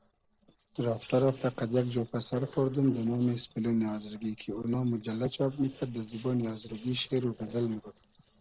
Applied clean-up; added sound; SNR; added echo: neural separator model SepFormer DNS4.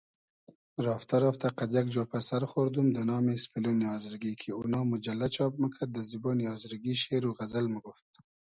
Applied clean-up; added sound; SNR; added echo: none; none; none; none.